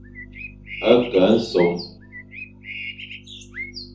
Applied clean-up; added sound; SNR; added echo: none; Bird; 14 dB; reverberation time 0.7 s.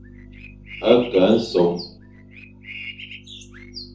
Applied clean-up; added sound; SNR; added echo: neural separator model SepFormer DNS4.